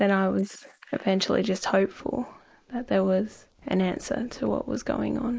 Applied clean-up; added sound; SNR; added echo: neural mask model Resemble Enhance denoiser.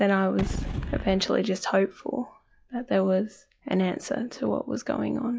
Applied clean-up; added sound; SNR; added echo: classical method log-MMSE.